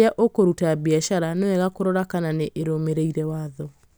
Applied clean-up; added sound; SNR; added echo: none; none; none; none.